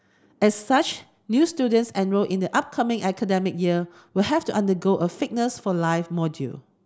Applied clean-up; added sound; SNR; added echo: none; none; none; none.